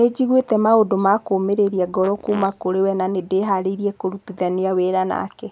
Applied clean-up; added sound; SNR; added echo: none; Fart; 18 dB; none.